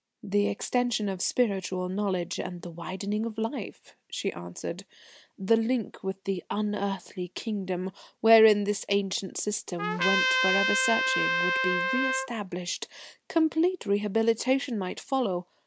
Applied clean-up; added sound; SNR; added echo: none; Trumpet; -1 dB; none.